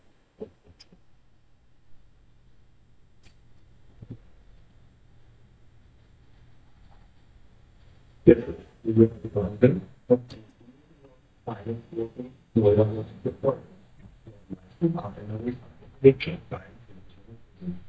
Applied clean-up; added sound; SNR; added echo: neural mask model DeepFilterNet 3.